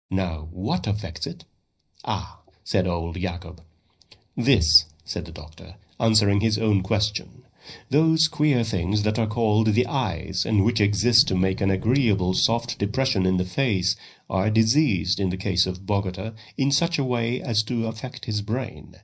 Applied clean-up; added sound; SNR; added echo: neural mask model DeepFilterNet 3.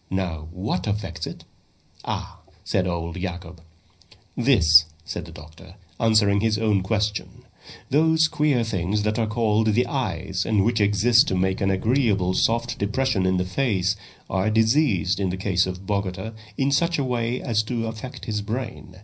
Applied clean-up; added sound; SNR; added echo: none; Sliding door; 13 dB; reverberation time 0.4 s.